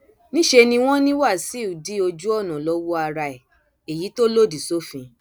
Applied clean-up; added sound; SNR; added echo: none; none; none; none.